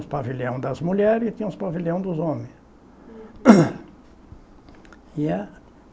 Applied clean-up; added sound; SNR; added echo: none; none; none; none.